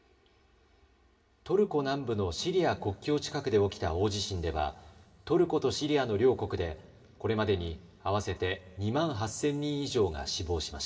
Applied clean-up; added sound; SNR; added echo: none; none; none; reverberation time 1.9 s.